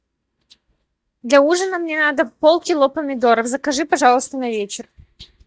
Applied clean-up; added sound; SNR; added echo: neural mask model DeepFilterNet 3.